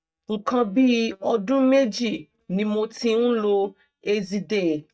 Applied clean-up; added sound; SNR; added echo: neural mask model DeepFilterNet 3.